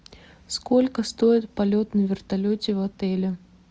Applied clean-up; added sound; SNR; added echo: none; none; none; none.